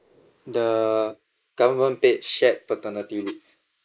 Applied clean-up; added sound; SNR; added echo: neural mask model Resemble Enhance denoiser.